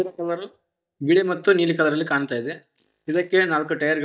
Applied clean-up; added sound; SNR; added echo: neural mask model DeepFilterNet 3.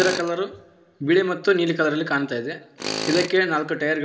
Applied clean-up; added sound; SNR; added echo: none; Tools; 12 dB; reverberation time 1.5 s.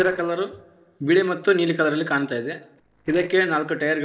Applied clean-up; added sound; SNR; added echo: neural separator model SepFormer DNS4.